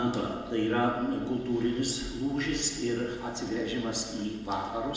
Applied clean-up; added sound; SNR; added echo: none; none; none; reverberation time 0.7 s.